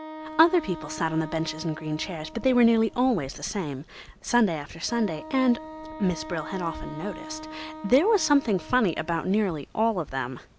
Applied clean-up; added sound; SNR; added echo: none; Wind instrument, woodwind instrument; 15 dB; none.